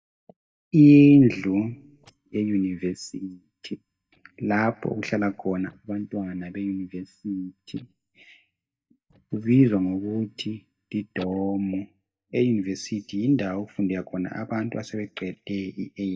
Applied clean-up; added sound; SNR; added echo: neural mask model DeepFilterNet 3.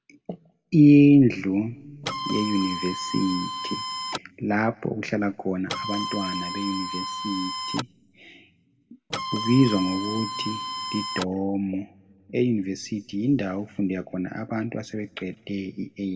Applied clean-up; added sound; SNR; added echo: none; Printer; 6 dB; reverberation time 1.5 s.